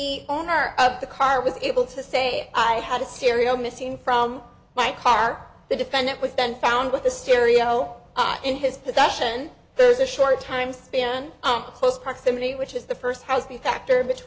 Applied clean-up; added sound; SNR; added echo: none; none; none; none.